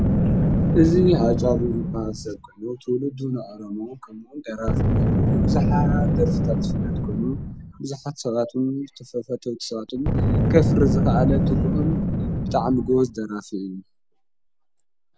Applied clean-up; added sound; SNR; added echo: none; Boom; -3 dB; none.